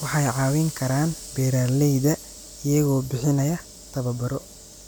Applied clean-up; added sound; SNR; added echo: none; Sliding door / Hiss; 17 dB; none.